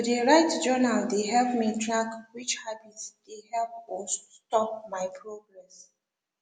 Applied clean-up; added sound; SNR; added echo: none; none; none; none.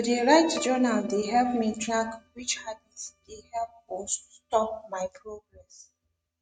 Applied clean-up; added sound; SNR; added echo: neural mask model RNNoise.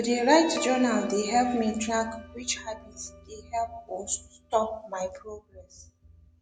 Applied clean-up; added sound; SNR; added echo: none; Guitar; 15 dB; none.